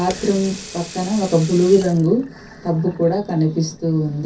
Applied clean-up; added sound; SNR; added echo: none; Sink (filling or washing) / Water tap, faucet; 18 dB; reverberation time 0.3 s.